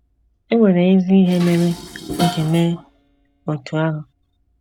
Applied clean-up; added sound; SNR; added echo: none; Dishes, pots, and pans; 14 dB; none.